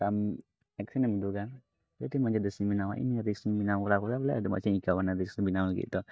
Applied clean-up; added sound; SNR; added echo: neural mask model DeepFilterNet 3.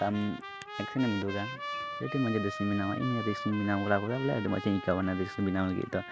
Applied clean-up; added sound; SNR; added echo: none; Trumpet; 9 dB; none.